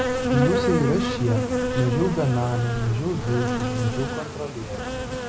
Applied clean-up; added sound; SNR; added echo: none; Insect; 1 dB; none.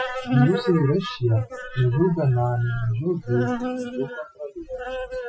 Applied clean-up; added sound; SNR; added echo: classical method Wiener filter.